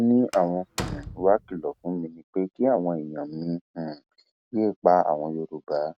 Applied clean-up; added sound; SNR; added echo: none; Slam; 12 dB; none.